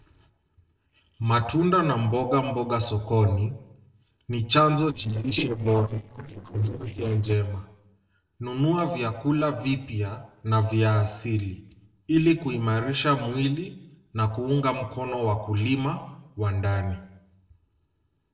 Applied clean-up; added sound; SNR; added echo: neural separator model SepFormer DNS4.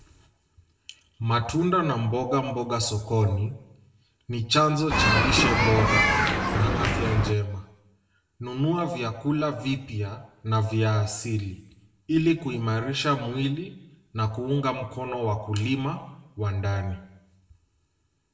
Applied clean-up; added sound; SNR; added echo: none; Human group actions; -4 dB; reverberation time 0.7 s.